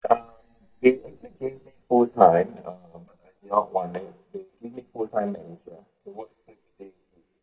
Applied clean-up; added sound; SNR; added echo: neural mask model DeepFilterNet 3.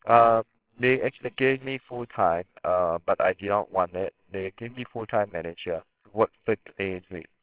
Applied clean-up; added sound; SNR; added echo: neural separator model SepFormer WHAMR!.